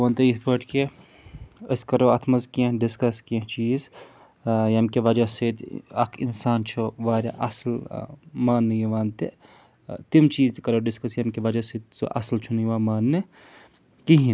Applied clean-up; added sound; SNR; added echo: none; none; none; none.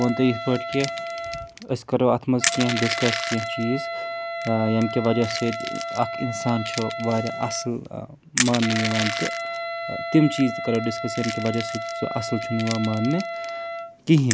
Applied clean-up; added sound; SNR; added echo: none; Wind instrument, woodwind instrument + Crushing; 5 dB; none.